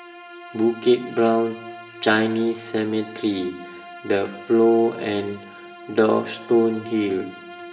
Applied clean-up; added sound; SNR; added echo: none; Bowed string instrument; 17 dB; reverberation time 0.8 s.